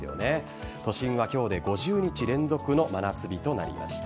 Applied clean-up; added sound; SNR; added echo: none; none; none; none.